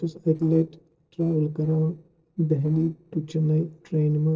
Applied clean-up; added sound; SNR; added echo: neural separator model SepFormer DNS4.